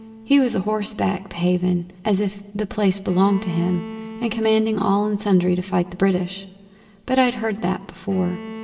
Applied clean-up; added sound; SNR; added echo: none; Bowed string instrument; 17 dB; reverberation time 1.4 s.